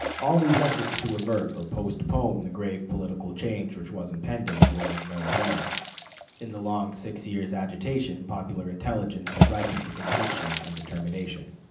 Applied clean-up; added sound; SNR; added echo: none; Water / Splash, splatter; 1 dB; reverberation time 0.6 s.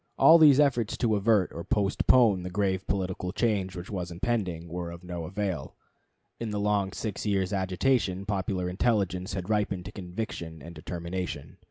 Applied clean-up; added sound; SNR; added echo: none; none; none; none.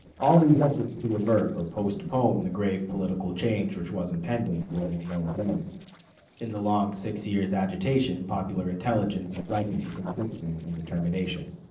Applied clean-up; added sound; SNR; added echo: neural separator model SepFormer DNS4.